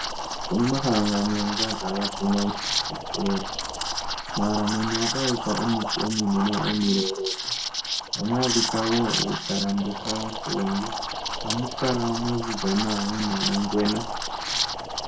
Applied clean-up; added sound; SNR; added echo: none; Liquid; 2 dB; reverberation time 0.2 s.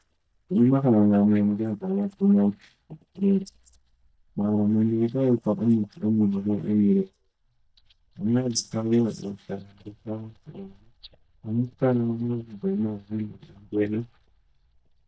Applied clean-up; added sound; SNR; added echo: neural mask model DeepFilterNet 3.